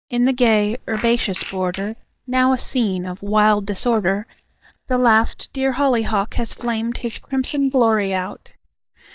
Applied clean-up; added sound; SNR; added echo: neural mask model DeepFilterNet 3.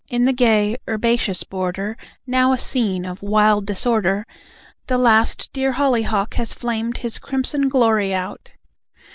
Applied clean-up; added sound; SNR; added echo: none; none; none; none.